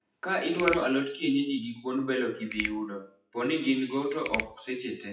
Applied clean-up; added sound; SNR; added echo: classical method WPE with log-MMSE.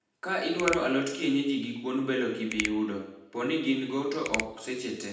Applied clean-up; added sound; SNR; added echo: none; Finger snapping; 10 dB; reverberation time 0.8 s.